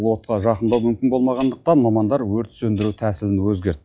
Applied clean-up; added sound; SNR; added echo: classical method log-MMSE.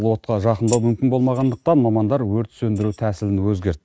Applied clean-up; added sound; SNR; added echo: neural mask model RNNoise.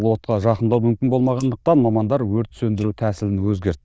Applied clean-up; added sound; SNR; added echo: neural diffusion model UNIVERSE++.